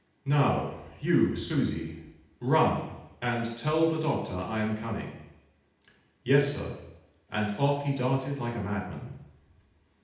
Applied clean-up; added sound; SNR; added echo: none; none; none; reverberation time 0.8 s.